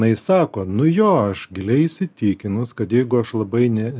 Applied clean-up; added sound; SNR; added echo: none; none; none; none.